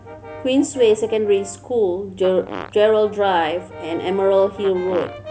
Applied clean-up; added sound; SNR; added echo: none; Brass instrument + Fart; 17 dB; none.